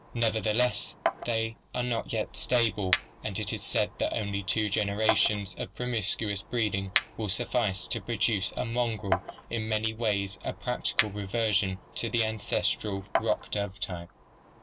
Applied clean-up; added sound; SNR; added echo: none; Chink, clink; 8 dB; none.